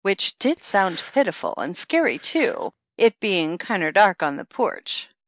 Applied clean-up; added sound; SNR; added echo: neural mask model DeepFilterNet 3.